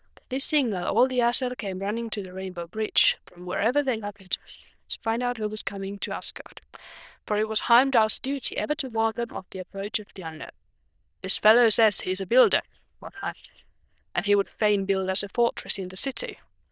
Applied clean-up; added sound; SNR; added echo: neural diffusion model UNIVERSE++.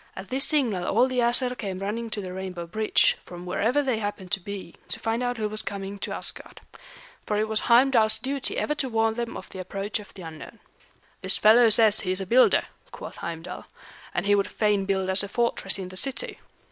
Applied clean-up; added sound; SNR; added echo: none; none; none; none.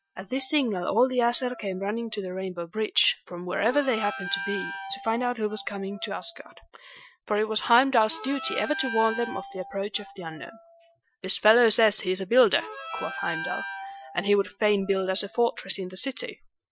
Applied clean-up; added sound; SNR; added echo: classical method Wiener filter.